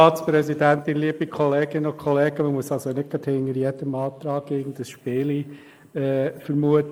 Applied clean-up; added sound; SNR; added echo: neural mask model Resemble Enhance denoiser.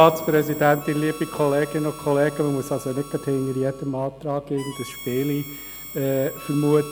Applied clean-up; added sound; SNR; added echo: none; Harmonica; 16 dB; none.